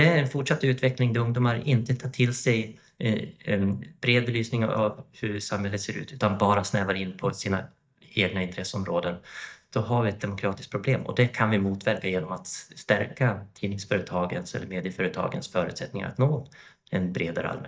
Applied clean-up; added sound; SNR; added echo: neural mask model DeepFilterNet 3.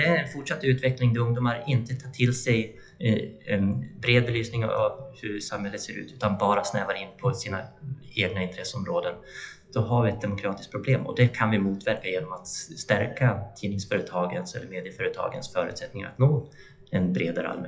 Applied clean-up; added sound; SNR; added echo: classical method WPE with log-MMSE.